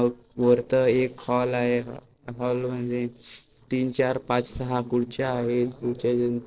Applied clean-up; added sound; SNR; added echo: neural separator model SepFormer DNS4.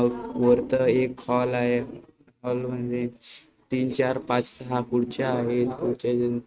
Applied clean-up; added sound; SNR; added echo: neural mask model RNNoise.